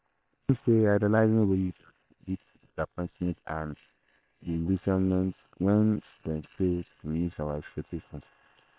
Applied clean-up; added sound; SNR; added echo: neural separator model SepFormer WHAM!.